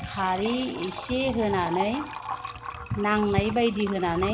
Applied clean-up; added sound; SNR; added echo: none; Liquid; 10 dB; none.